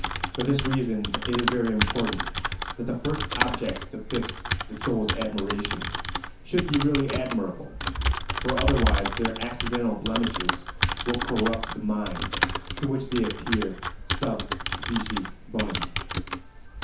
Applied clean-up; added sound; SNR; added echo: none; Typing; 0 dB; reverberation time 0.9 s.